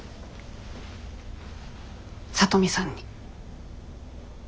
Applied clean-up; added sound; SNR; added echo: none; none; none; none.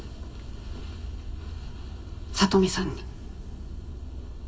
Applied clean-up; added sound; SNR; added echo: none; none; none; reverberation time 2.5 s.